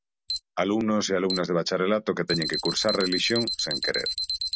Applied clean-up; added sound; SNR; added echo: none; Alarm; 5 dB; none.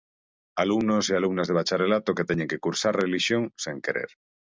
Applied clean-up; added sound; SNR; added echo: none; none; none; none.